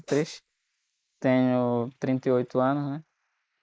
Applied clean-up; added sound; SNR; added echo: neural mask model Resemble Enhance denoiser.